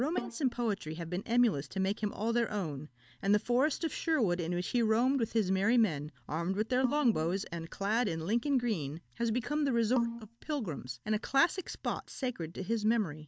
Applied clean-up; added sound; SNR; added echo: neural mask model DeepFilterNet 3.